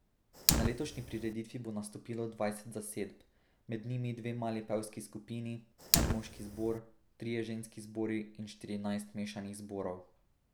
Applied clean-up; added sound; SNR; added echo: none; Fire; 1 dB; none.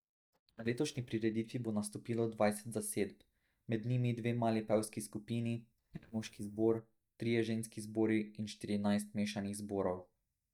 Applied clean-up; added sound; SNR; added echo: neural mask model DeepFilterNet 3.